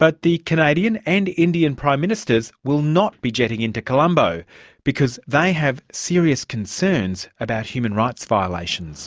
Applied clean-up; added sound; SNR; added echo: none; none; none; none.